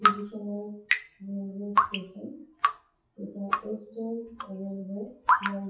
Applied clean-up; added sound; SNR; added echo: classical method WPE with log-MMSE.